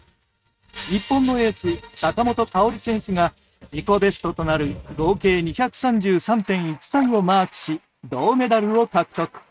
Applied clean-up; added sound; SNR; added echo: neural mask model RNNoise.